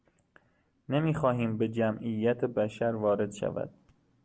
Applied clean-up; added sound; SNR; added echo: none; none; none; none.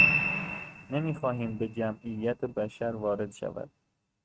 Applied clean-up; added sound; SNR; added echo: neural mask model RNNoise.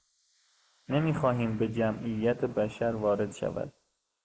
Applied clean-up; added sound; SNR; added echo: neural mask model Resemble Enhance denoiser.